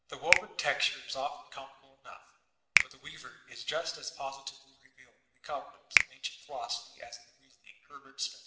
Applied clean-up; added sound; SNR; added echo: none; Finger snapping; -4 dB; reverberation time 0.9 s.